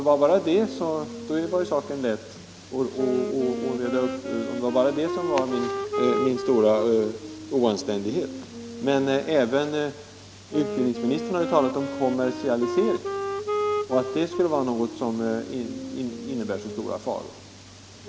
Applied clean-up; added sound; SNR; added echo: none; Wind instrument, woodwind instrument; 7 dB; none.